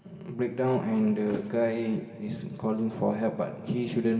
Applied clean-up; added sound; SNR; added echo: none; Thump, thud; 19 dB; reverberation time 2.2 s.